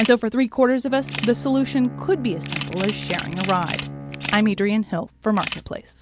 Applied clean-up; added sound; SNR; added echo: none; Camera + Bowed string instrument; 10 dB; none.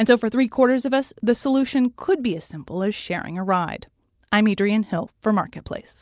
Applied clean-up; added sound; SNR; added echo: none; none; none; none.